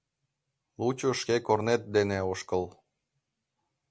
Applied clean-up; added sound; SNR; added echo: none; none; none; none.